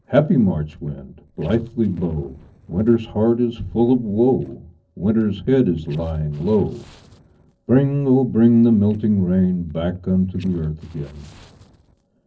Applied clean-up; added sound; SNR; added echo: neural separator model SepFormer DNS4.